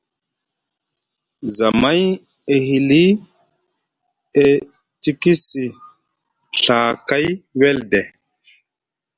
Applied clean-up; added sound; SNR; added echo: none; none; none; none.